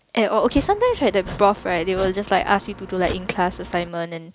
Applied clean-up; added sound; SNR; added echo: none; Domestic sounds, home sounds; 14 dB; none.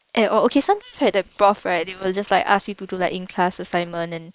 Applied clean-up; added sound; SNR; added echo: neural separator model SepFormer WHAM!.